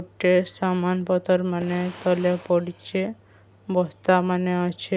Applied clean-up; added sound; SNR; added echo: none; Fire; 19 dB; none.